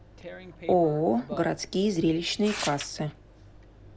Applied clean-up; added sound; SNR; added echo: none; Tearing; 14 dB; none.